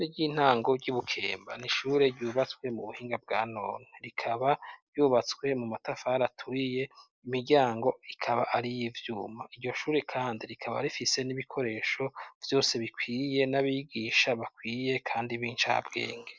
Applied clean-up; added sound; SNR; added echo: none; none; none; none.